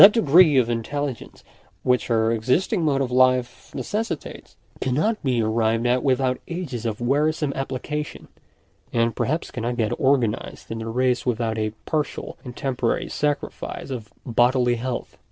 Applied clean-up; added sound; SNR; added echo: none; none; none; none.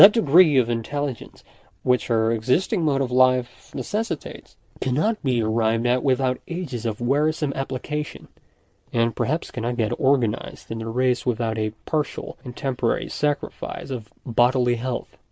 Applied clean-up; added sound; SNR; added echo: neural mask model Resemble Enhance denoiser.